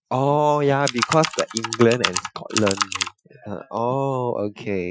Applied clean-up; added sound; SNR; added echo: classical method Wiener filter.